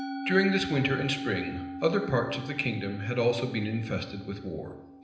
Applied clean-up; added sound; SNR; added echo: none; Musical instrument; 9 dB; reverberation time 0.9 s.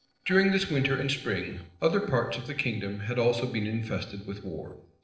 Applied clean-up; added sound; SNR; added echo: neural separator model SepFormer DNS4.